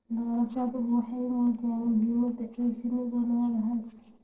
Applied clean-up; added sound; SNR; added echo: neural separator model SepFormer DNS4.